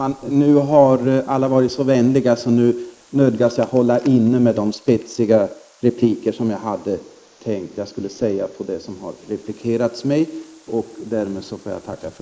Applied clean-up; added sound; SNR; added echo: neural mask model Resemble Enhance denoiser.